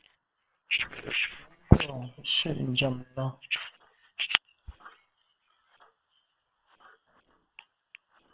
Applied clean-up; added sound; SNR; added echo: neural separator model SepFormer WHAM!.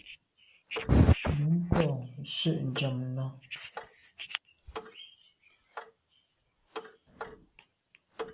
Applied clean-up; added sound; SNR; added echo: none; Clock; 16 dB; none.